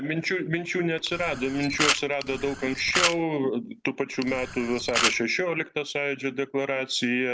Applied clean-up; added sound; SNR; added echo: none; Camera; 2 dB; none.